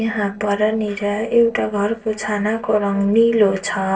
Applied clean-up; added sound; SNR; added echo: neural separator model SepFormer DNS4.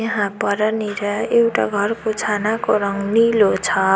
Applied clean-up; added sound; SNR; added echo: none; none; none; none.